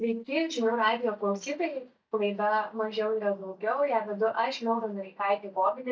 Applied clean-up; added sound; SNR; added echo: neural mask model DeepFilterNet 3.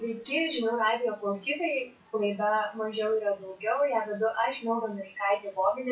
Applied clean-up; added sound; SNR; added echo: classical method WPE with log-MMSE.